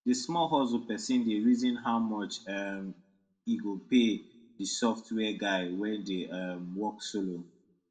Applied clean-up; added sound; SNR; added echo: none; none; none; reverberation time 0.4 s.